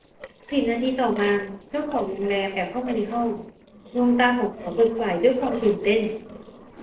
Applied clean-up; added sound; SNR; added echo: neural separator model SepFormer DNS4.